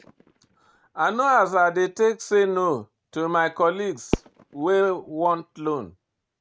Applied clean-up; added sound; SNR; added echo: neural mask model RNNoise.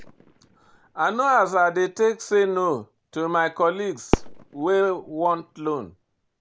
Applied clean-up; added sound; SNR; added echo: none; Fireworks; 11 dB; none.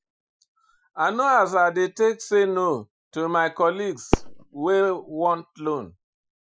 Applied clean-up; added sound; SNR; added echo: classical method Wiener filter.